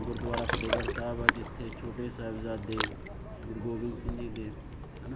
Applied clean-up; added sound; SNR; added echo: none; Ocean; -2 dB; none.